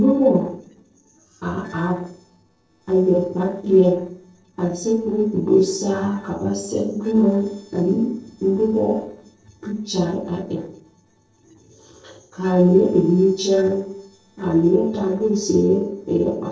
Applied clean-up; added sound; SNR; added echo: neural separator model SepFormer DNS4.